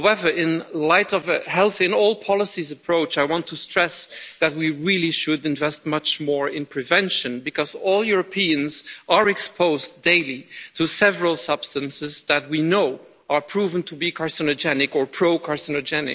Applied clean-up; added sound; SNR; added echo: none; none; none; none.